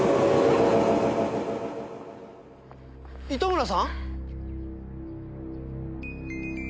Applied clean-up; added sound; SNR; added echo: none; none; none; none.